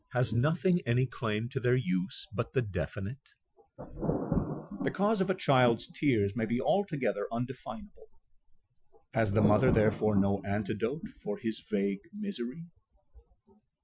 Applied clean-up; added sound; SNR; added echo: classical method Wiener filter.